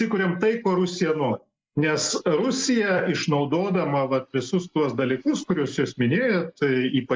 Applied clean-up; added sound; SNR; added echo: neural mask model Resemble Enhance denoiser.